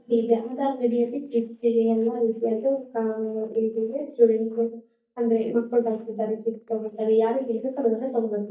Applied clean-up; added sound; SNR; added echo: neural mask model DeepFilterNet 3.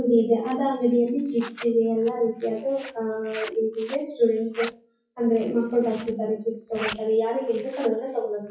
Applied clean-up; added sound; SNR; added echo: classical method WPE with log-MMSE.